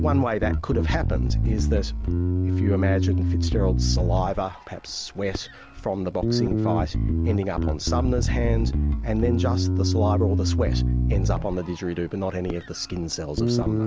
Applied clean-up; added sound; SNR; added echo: none; Bass guitar; -4 dB; none.